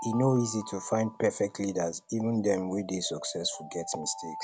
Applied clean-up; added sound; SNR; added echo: none; Alarm; 15 dB; none.